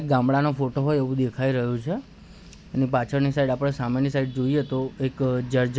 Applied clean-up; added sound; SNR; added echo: none; none; none; none.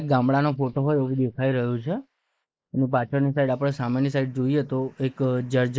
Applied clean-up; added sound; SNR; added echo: neural mask model Resemble Enhance denoiser.